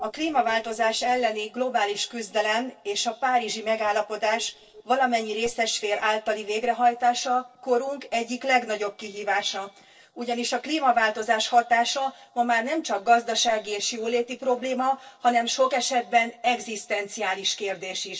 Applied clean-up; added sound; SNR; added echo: neural separator model SepFormer DNS4.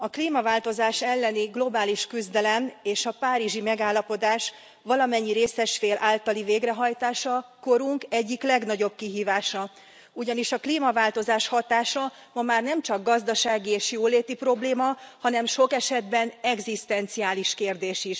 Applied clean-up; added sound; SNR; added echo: none; none; none; none.